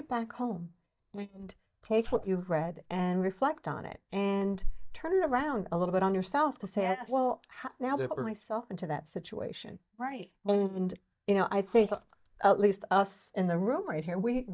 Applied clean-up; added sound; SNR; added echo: neural mask model DeepFilterNet 3.